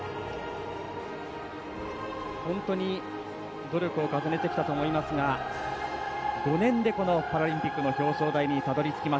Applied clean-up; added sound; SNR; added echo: none; none; none; none.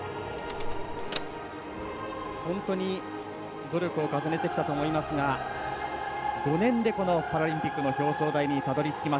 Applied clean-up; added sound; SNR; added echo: none; Door; 4 dB; none.